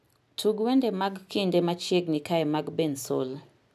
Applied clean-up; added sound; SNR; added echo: none; none; none; none.